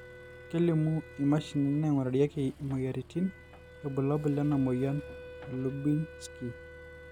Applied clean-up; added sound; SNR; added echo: none; Accelerating, revving, vroom + Wind instrument, woodwind instrument; 16 dB; none.